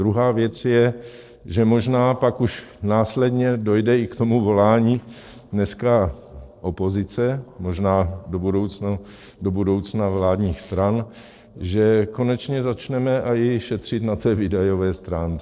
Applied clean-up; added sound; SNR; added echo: neural separator model SepFormer DNS4.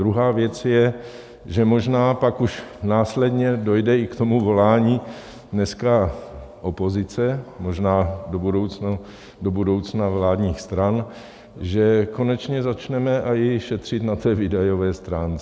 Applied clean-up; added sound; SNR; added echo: none; none; none; none.